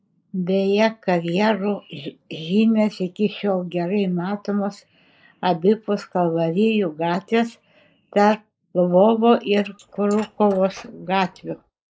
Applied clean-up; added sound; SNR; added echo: neural mask model Resemble Enhance denoiser.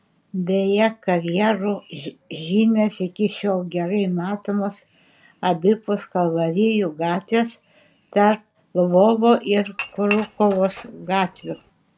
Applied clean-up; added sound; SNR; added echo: none; Dishes, pots, and pans / Chink, clink; 13 dB; none.